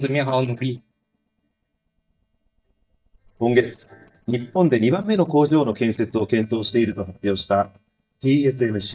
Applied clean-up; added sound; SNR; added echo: neural mask model DeepFilterNet 3.